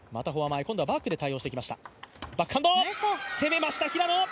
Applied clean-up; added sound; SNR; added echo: none; none; none; none.